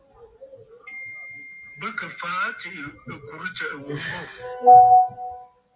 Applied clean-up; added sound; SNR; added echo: none; none; none; none.